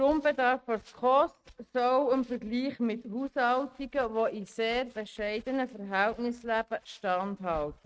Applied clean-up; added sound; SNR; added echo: neural mask model RNNoise.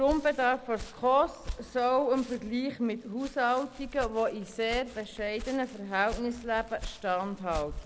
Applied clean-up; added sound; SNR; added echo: none; Walk, footsteps; 14 dB; none.